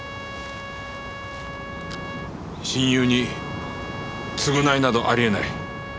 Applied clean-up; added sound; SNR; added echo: none; Trumpet; 12 dB; none.